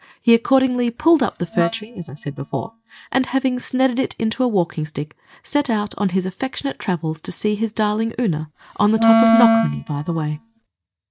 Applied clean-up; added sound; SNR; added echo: neural mask model DeepFilterNet 3.